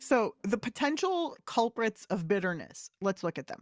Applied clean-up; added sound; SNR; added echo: none; none; none; none.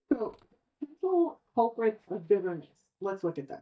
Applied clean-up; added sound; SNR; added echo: neural mask model DeepFilterNet 3.